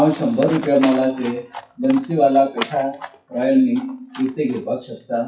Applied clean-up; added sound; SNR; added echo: classical method WPE with log-MMSE.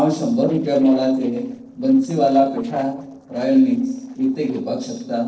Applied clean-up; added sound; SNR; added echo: neural separator model SepFormer DNS4.